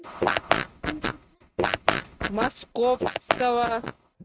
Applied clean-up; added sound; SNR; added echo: neural mask model RNNoise.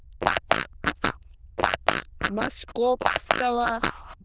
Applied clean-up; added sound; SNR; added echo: neural diffusion model UNIVERSE++.